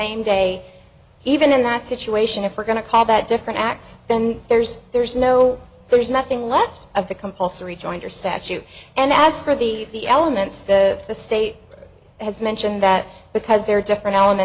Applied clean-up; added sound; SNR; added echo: none; none; none; none.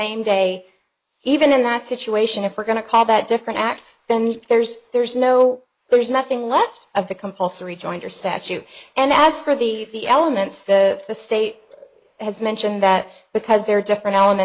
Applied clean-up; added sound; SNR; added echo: neural mask model Resemble Enhance denoiser.